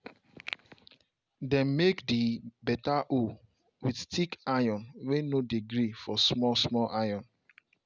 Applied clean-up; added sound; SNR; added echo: none; none; none; none.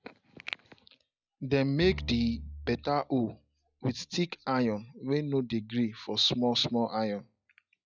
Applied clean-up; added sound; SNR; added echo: classical method log-MMSE.